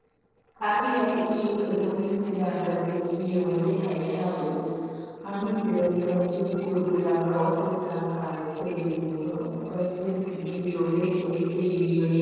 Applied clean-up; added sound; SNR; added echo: neural separator model SepFormer DNS4.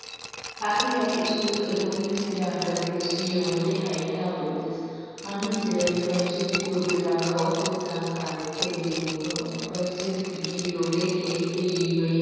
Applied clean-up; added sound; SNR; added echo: none; Glass; 9 dB; reverberation time 2.2 s.